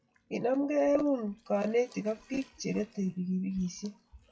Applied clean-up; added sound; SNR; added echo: classical method WPE with log-MMSE.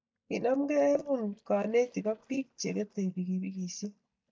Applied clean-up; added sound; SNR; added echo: neural mask model DeepFilterNet 3.